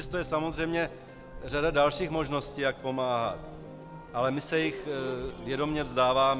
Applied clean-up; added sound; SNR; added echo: none; Race car, auto racing / Accelerating, revving, vroom + Piano; 12 dB; none.